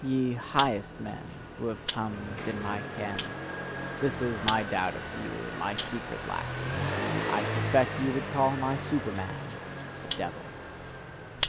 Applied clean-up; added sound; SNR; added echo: none; Motorcycle + Rattle (instrument); -1 dB; none.